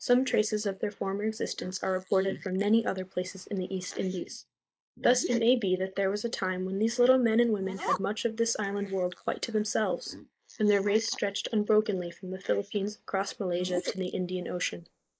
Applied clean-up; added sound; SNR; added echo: neural mask model Resemble Enhance denoiser.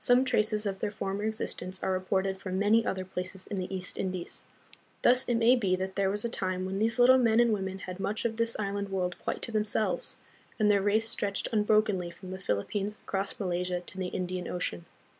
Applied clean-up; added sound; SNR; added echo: none; none; none; none.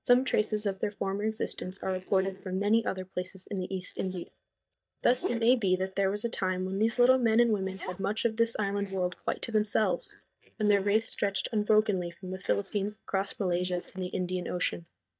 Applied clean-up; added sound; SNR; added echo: neural mask model DeepFilterNet 3.